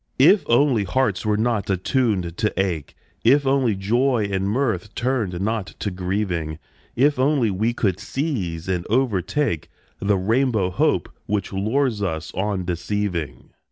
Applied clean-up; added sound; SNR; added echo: none; none; none; none.